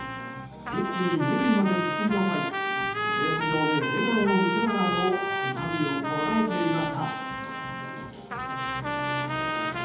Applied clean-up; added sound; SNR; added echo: none; Trumpet; 1 dB; reverberation time 1.3 s.